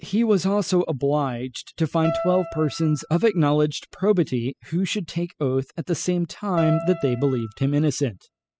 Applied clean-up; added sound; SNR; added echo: classical method spectral subtraction.